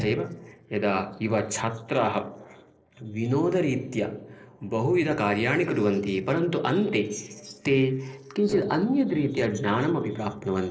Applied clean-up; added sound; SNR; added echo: neural separator model SepFormer DNS4.